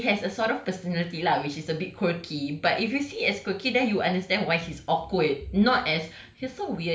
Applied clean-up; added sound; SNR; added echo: none; none; none; none.